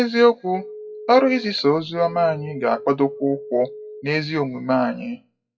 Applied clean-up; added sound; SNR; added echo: classical method WPE with log-MMSE.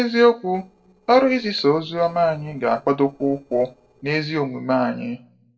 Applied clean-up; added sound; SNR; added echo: neural separator model SepFormer DNS4.